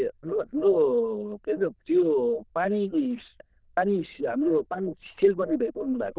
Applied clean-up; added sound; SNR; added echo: neural diffusion model UNIVERSE++.